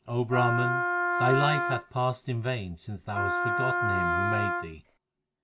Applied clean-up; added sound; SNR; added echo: none; Wind instrument, woodwind instrument; -2 dB; none.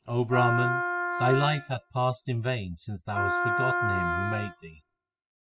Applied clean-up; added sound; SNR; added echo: classical method spectral subtraction.